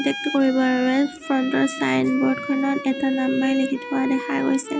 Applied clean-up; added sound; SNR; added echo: none; Bowed string instrument; 11 dB; none.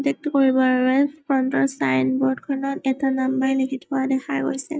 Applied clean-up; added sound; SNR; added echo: neural mask model DeepFilterNet 3.